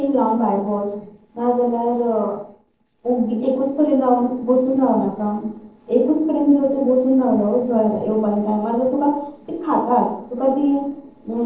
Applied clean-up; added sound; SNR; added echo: neural separator model SepFormer DNS4.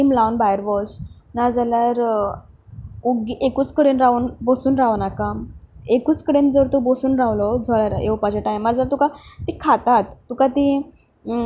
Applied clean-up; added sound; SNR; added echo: none; none; none; none.